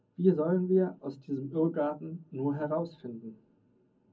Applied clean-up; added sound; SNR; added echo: none; none; none; reverberation time 0.4 s.